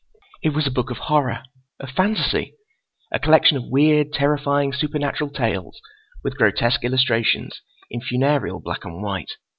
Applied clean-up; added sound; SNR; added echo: none; none; none; none.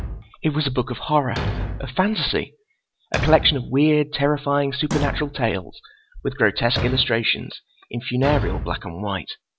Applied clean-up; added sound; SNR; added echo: none; Thump, thud; 8 dB; none.